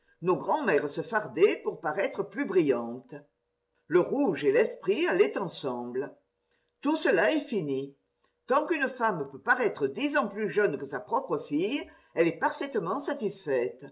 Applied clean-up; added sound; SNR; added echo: none; none; none; none.